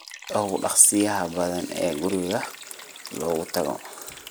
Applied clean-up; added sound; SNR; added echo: none; Liquid; 17 dB; none.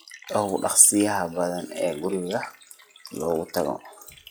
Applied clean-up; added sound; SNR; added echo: classical method log-MMSE.